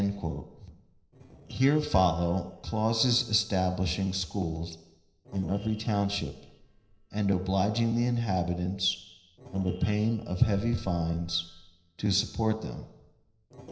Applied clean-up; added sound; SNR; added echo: neural separator model SepFormer DNS4.